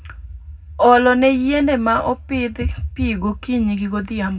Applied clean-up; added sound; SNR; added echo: none; none; none; reverberation time 0.3 s.